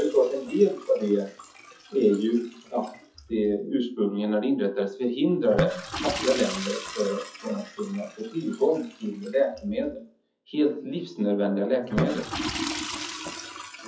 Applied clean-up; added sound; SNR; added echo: classical method WPE with log-MMSE.